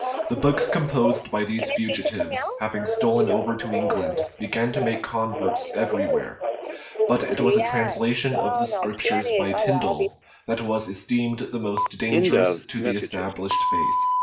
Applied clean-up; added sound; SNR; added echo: none; Telephone; 0 dB; reverberation time 0.4 s.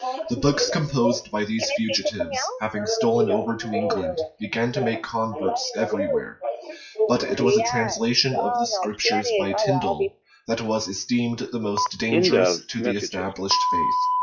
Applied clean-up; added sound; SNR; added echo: classical method WPE with log-MMSE.